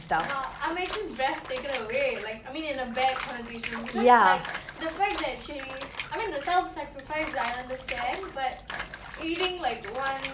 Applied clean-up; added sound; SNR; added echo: none; Bathtub (filling or washing) / Water; 11 dB; none.